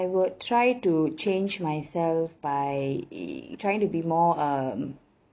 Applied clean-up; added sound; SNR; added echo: none; none; none; none.